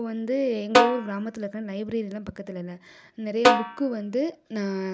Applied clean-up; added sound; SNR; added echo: none; Snare drum; -3 dB; none.